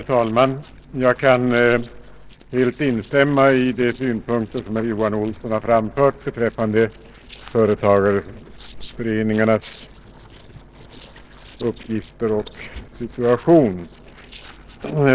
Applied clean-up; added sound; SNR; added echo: neural separator model SepFormer DNS4.